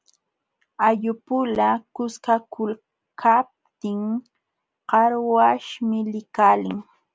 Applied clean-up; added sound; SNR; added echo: none; none; none; none.